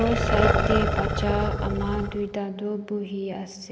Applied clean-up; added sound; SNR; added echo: none; Growling; -2 dB; none.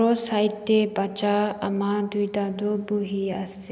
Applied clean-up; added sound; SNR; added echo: none; none; none; none.